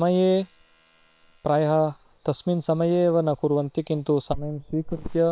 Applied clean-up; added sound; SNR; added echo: neural separator model SepFormer WHAM!.